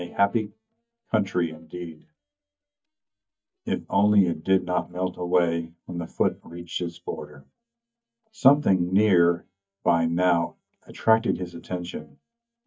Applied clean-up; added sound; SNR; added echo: neural mask model DeepFilterNet 3.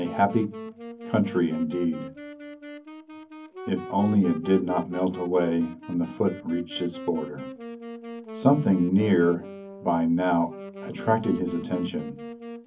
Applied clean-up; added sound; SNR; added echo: none; Wind instrument, woodwind instrument; 13 dB; reverberation time 0.3 s.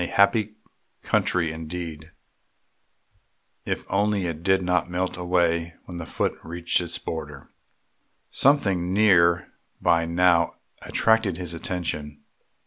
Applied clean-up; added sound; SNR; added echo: none; none; none; none.